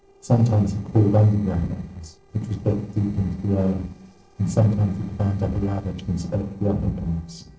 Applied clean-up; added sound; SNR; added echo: neural separator model SepFormer DNS4.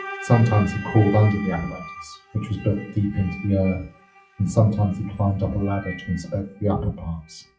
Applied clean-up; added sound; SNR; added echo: classical method WPE with log-MMSE.